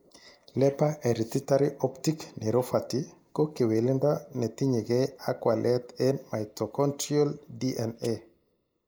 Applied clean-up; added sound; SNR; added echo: neural mask model Resemble Enhance denoiser.